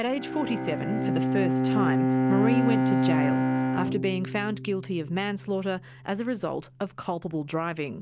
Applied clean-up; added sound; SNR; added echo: none; Bowed string instrument; -2 dB; none.